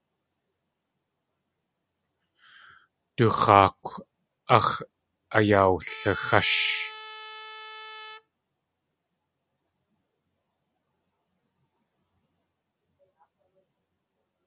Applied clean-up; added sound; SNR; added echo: none; Trumpet; 13 dB; none.